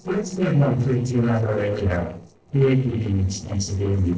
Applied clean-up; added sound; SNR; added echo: neural separator model SepFormer DNS4.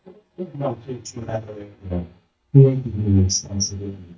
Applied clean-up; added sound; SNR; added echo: neural mask model DeepFilterNet 3.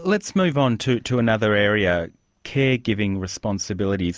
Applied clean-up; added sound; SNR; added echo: none; none; none; none.